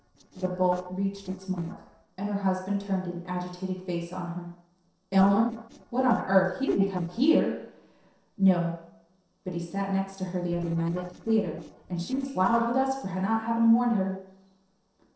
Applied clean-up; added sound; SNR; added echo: neural separator model SepFormer DNS4.